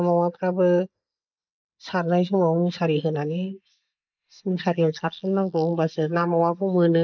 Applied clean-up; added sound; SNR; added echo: neural mask model Resemble Enhance denoiser.